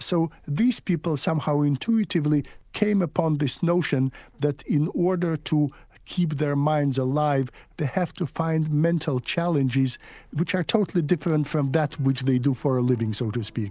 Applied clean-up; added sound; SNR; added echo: none; none; none; none.